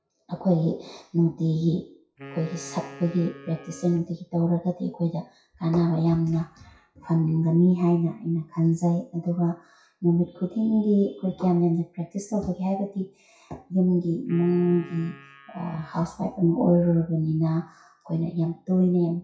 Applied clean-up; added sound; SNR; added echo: classical method WPE with log-MMSE.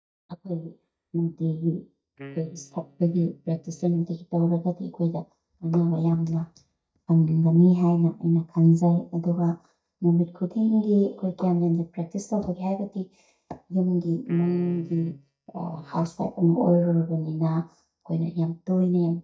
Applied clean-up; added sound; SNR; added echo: neural mask model DeepFilterNet 3.